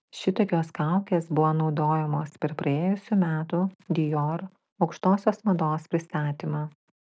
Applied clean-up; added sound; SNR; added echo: none; none; none; none.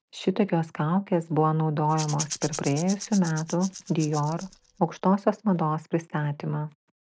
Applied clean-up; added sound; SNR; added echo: none; Rattle / Rattle (instrument); 13 dB; none.